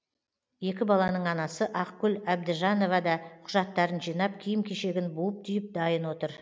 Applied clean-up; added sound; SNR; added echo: none; none; none; none.